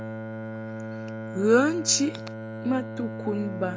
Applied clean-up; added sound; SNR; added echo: none; Bowed string instrument; 8 dB; none.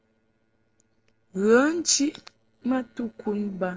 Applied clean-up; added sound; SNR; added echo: neural separator model SepFormer DNS4.